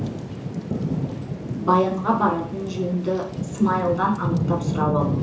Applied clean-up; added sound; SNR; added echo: none; Thunder / Rain; 3 dB; reverberation time 0.7 s.